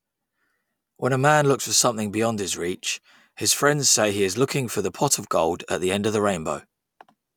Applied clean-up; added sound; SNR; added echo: none; none; none; none.